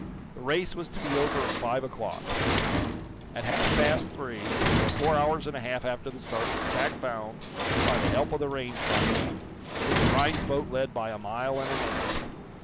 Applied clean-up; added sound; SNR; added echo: none; Sliding door; -3 dB; none.